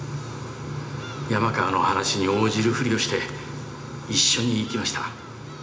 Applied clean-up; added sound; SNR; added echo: none; none; none; reverberation time 0.8 s.